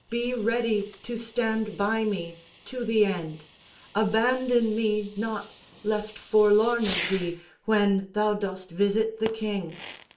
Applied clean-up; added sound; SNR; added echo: none; Fireworks; 14 dB; reverberation time 0.3 s.